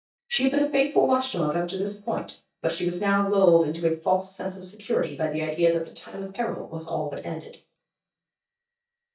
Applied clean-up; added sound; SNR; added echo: neural mask model DeepFilterNet 3.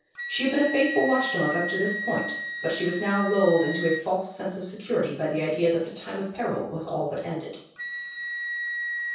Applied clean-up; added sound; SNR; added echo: none; Wind instrument, woodwind instrument; 7 dB; reverberation time 0.6 s.